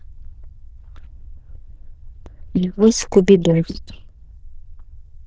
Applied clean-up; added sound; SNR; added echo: neural diffusion model UNIVERSE++.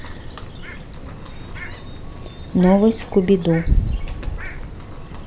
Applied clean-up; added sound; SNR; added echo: none; Bird; 16 dB; none.